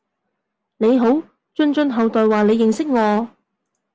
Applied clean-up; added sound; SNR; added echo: none; none; none; none.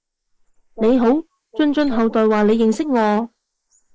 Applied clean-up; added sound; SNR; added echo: neural mask model Resemble Enhance denoiser.